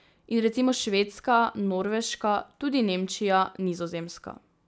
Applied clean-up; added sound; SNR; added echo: none; none; none; none.